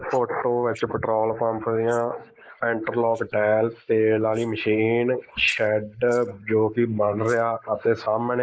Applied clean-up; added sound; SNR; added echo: neural mask model Resemble Enhance denoiser.